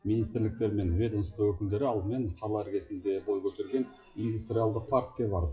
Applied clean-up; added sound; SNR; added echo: classical method WPE with log-MMSE.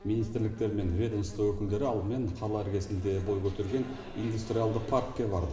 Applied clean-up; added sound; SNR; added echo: none; Insect; 14 dB; reverberation time 1.0 s.